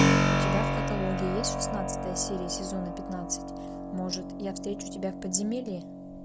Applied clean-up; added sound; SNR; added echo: none; Keyboard (musical); -4 dB; none.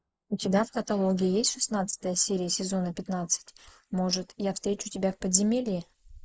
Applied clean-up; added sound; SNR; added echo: neural mask model Resemble Enhance denoiser.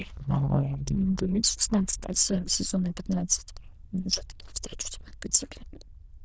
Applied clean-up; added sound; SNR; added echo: neural diffusion model UNIVERSE++.